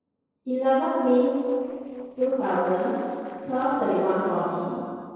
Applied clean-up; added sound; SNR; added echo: neural separator model SepFormer DNS4.